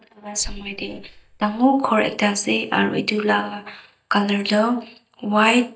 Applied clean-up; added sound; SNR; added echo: neural mask model DeepFilterNet 3.